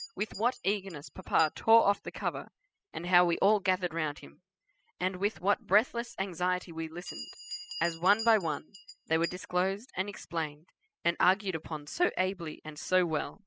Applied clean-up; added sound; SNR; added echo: classical method spectral subtraction.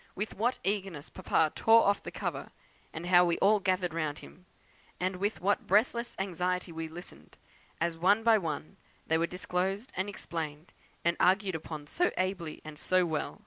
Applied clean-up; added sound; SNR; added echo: none; none; none; none.